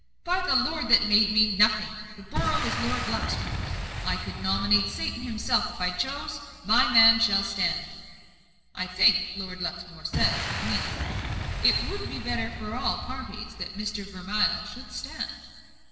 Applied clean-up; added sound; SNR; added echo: none; Boom; 8 dB; reverberation time 2.1 s.